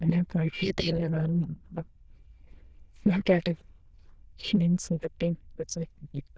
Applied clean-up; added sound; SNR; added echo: neural diffusion model UNIVERSE++.